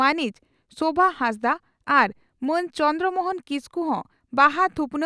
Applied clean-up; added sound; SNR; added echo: none; none; none; none.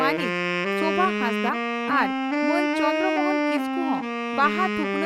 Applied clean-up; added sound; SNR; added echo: none; Wind instrument, woodwind instrument; -3 dB; none.